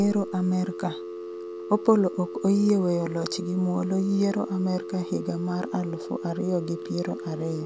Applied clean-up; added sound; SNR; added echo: none; Telephone; 10 dB; none.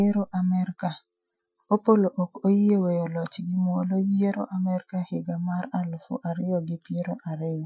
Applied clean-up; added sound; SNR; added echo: classical method Wiener filter.